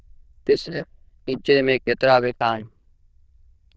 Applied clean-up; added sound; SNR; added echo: neural diffusion model UNIVERSE++.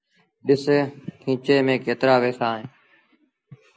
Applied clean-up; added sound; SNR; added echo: none; none; none; none.